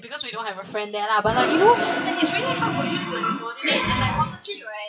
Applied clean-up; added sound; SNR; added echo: classical method WPE with log-MMSE.